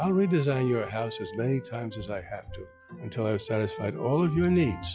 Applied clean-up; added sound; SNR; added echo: classical method log-MMSE.